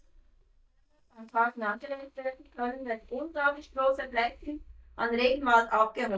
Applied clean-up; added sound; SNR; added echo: neural mask model DeepFilterNet 3.